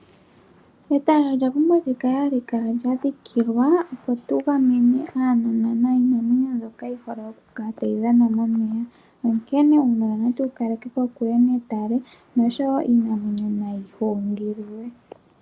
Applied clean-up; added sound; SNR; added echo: none; none; none; none.